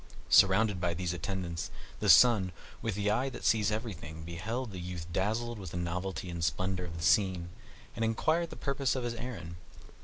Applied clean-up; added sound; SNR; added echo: none; Drum; 19 dB; none.